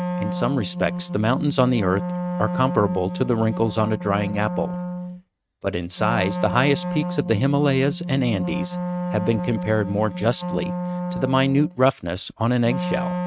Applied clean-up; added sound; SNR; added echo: neural mask model RNNoise.